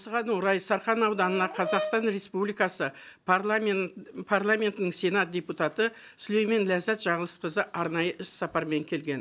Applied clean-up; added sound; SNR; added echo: none; Brass instrument; 8 dB; none.